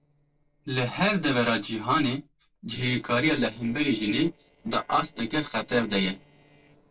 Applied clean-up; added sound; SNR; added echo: neural separator model SepFormer DNS4.